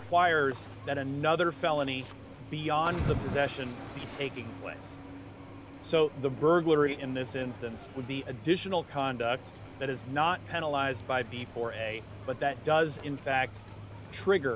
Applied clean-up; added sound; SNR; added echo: none; Cricket / Waves, surf; 12 dB; none.